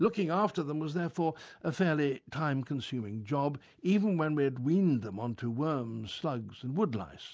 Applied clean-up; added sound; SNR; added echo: none; none; none; none.